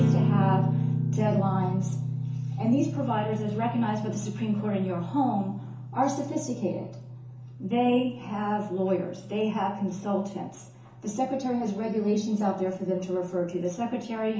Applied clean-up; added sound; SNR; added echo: none; Guitar; 3 dB; reverberation time 0.7 s.